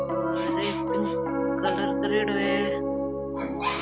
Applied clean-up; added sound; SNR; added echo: none; Piano; -4 dB; none.